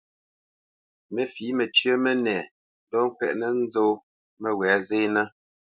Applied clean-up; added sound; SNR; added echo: none; none; none; none.